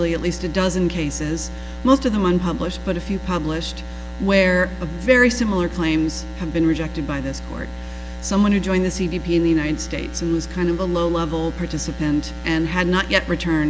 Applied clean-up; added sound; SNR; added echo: none; none; none; none.